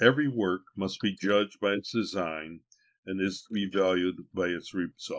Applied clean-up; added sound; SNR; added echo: neural mask model Resemble Enhance denoiser.